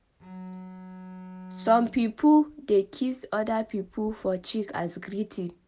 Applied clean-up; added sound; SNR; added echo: none; Bowed string instrument; 15 dB; none.